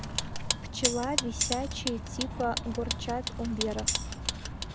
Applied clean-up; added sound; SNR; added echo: none; Vehicle + Tambourine; -2 dB; none.